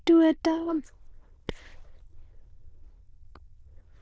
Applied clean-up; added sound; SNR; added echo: neural diffusion model UNIVERSE++.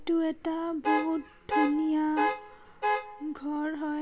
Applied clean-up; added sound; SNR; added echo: none; Alarm / Car; 1 dB; none.